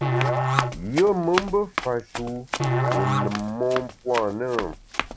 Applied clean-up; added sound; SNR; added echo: none; Musical instrument + Run; 0 dB; none.